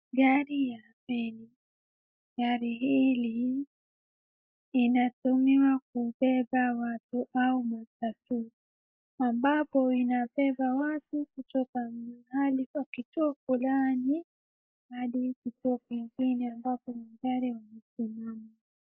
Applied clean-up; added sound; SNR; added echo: neural mask model Resemble Enhance denoiser.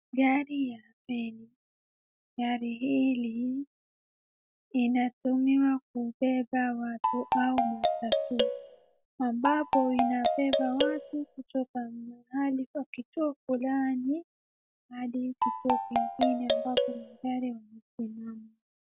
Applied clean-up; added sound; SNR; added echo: none; Marimba, xylophone; -1 dB; none.